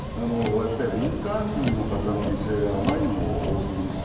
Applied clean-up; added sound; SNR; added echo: none; Motor vehicle (road); 3 dB; reverberation time 1.2 s.